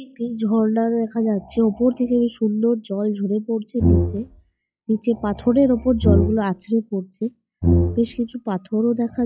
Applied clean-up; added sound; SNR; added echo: classical method log-MMSE.